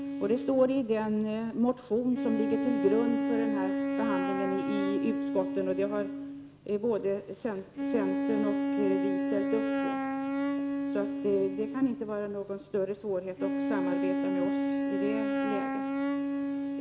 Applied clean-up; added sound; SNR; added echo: none; Wind instrument, woodwind instrument; 0 dB; none.